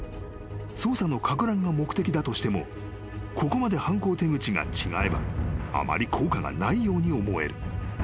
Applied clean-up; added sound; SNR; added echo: none; none; none; none.